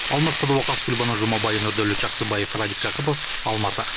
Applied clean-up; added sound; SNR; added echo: none; Frying (food); -1 dB; none.